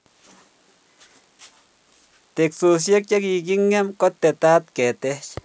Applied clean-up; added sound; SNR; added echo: none; none; none; none.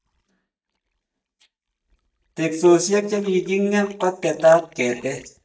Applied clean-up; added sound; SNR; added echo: neural mask model DeepFilterNet 3.